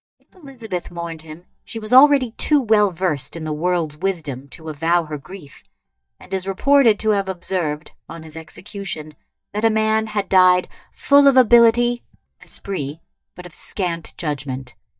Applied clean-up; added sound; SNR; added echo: neural mask model DeepFilterNet 3.